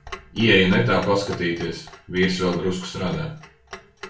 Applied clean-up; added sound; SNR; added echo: none; Clock; 19 dB; reverberation time 0.2 s.